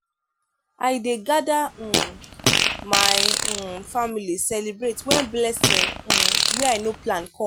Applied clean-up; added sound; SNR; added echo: none; Fart; -3 dB; none.